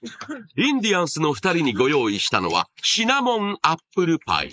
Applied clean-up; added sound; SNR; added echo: neural mask model Resemble Enhance denoiser.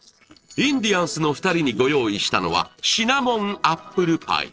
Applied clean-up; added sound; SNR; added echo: neural separator model SepFormer DNS4.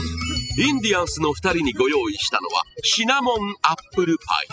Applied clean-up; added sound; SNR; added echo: classical method spectral subtraction.